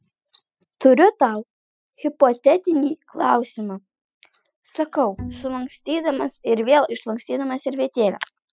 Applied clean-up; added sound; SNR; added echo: classical method spectral subtraction.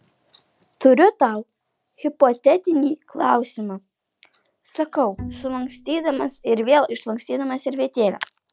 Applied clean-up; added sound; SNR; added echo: none; Bowed string instrument; 16 dB; none.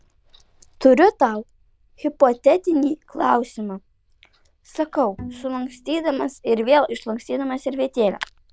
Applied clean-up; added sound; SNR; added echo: neural diffusion model UNIVERSE++.